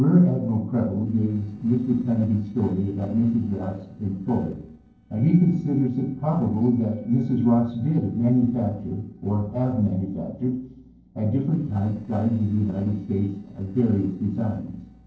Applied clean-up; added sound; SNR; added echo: neural separator model SepFormer DNS4.